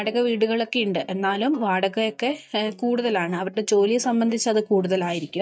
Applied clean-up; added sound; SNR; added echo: neural mask model DeepFilterNet 3.